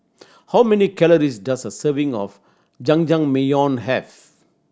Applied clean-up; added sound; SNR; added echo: none; none; none; none.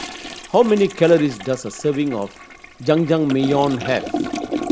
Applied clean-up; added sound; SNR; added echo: none; Toilet flush; 9 dB; none.